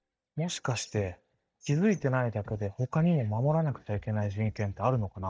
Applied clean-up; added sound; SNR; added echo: neural mask model DeepFilterNet 3.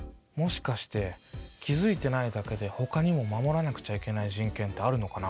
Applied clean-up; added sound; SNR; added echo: none; none; none; none.